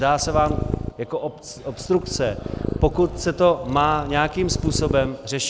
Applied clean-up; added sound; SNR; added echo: none; Purr; 7 dB; none.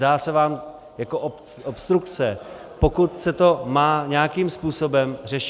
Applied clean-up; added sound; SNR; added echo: none; none; none; none.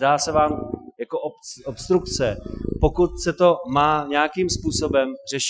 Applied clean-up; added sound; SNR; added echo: classical method Wiener filter.